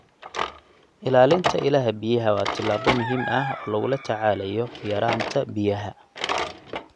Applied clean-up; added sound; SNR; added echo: none; Drawer open or close; 8 dB; none.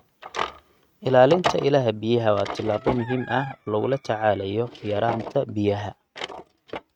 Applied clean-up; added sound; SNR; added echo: neural mask model RNNoise.